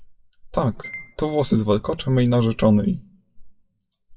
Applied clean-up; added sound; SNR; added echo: classical method WPE with log-MMSE.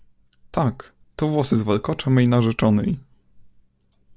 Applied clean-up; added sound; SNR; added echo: none; none; none; none.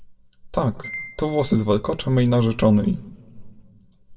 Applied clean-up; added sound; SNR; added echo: none; Piano; 18 dB; reverberation time 1.1 s.